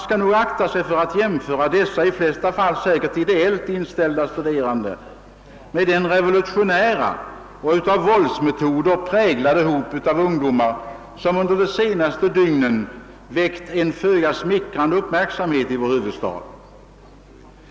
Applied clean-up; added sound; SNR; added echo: none; none; none; none.